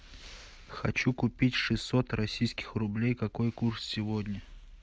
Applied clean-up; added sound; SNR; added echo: none; none; none; none.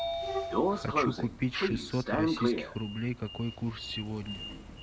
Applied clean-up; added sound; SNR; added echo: none; Sliding door; -2 dB; none.